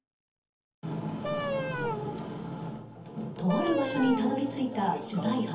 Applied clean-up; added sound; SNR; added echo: none; Wind instrument, woodwind instrument; 5 dB; reverberation time 0.7 s.